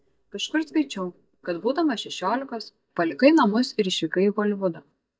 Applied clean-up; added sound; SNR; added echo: neural mask model DeepFilterNet 3.